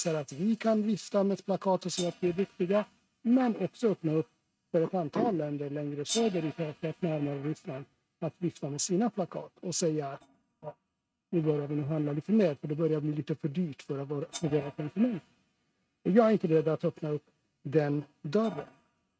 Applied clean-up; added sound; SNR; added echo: neural mask model RNNoise.